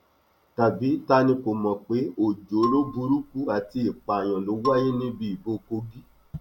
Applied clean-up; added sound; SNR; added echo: none; Marimba, xylophone; 11 dB; none.